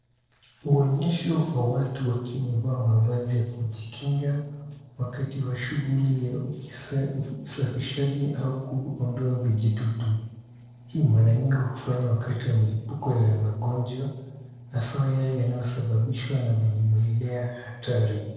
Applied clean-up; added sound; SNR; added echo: neural separator model SepFormer DNS4.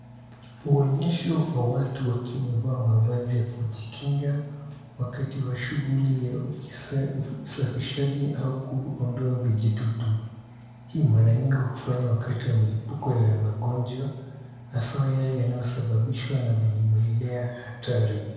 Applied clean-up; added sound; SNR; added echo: none; Engine; 20 dB; reverberation time 1.2 s.